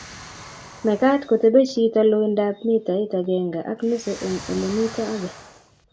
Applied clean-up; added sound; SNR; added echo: none; Explosion; 20 dB; none.